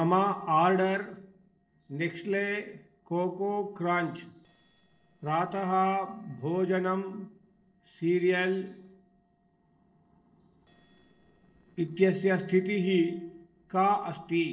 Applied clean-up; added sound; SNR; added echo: neural separator model SepFormer DNS4.